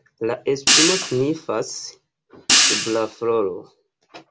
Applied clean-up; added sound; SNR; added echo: none; Hi-hat; -3 dB; none.